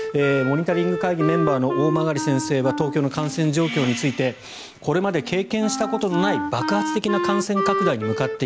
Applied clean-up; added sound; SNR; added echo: none; Wind instrument, woodwind instrument; 5 dB; none.